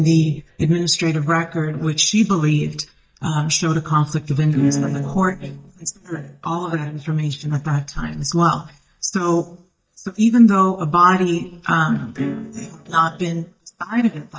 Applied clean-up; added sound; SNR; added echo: neural mask model DeepFilterNet 3.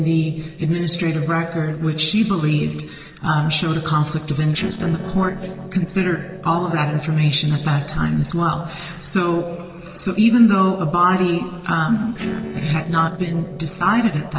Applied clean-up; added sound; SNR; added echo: neural separator model SepFormer DNS4.